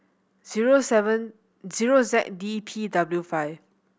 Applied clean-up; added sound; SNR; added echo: none; none; none; none.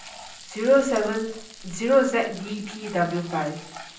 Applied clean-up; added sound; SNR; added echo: none; Frying (food); 17 dB; reverberation time 0.6 s.